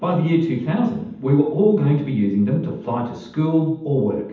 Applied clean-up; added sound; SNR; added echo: none; none; none; reverberation time 0.8 s.